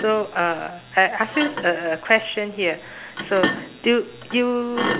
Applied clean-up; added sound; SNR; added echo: none; Thump, thud; 8 dB; none.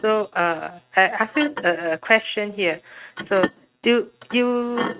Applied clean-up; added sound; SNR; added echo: neural mask model RNNoise.